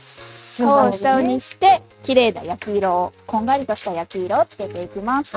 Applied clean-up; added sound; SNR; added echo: neural mask model RNNoise.